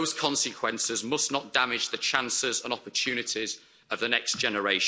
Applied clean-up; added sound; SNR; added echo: none; none; none; none.